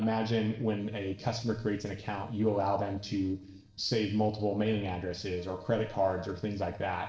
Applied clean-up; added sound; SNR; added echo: neural separator model SepFormer DNS4.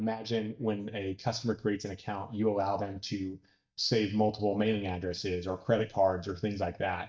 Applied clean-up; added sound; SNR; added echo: neural mask model DeepFilterNet 3.